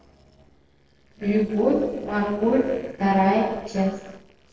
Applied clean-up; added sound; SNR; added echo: neural separator model SepFormer DNS4.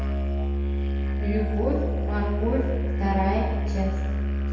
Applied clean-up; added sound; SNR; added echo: none; Musical instrument; -5 dB; reverberation time 1.1 s.